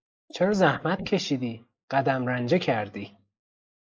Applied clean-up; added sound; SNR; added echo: neural mask model Resemble Enhance denoiser.